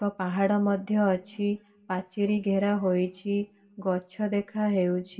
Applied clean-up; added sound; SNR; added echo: none; none; none; reverberation time 0.3 s.